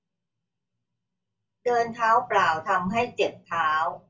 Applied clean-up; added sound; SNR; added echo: none; none; none; reverberation time 0.2 s.